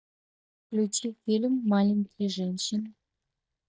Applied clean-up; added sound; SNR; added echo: neural mask model DeepFilterNet 3.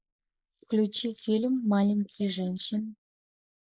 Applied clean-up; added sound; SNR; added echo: neural mask model Resemble Enhance denoiser.